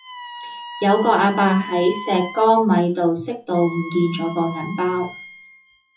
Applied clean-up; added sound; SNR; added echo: classical method WPE with log-MMSE.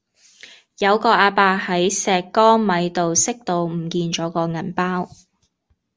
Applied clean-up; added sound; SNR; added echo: none; none; none; none.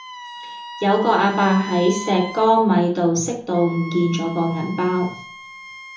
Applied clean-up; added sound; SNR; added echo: none; Wind instrument, woodwind instrument; 15 dB; reverberation time 0.8 s.